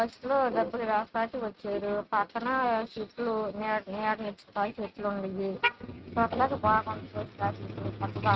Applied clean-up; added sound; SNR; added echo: neural mask model RNNoise.